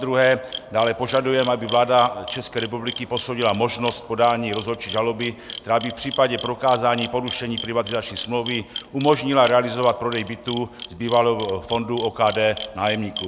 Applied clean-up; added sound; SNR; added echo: none; Camera; 12 dB; none.